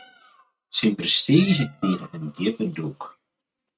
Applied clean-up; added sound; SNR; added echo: neural mask model RNNoise.